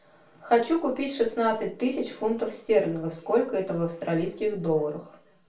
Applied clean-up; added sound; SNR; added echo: none; none; none; reverberation time 0.4 s.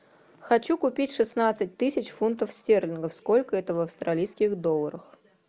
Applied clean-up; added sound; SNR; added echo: none; none; none; none.